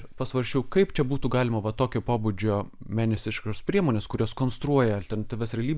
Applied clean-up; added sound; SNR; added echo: none; none; none; none.